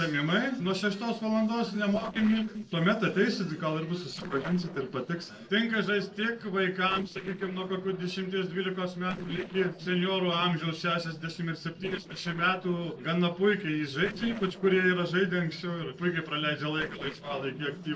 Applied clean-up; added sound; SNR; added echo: neural separator model SepFormer DNS4.